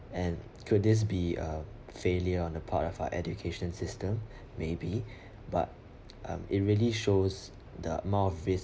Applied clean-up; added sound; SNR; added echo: none; none; none; none.